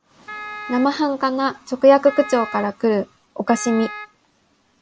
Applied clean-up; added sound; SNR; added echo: none; Wind instrument, woodwind instrument; 15 dB; none.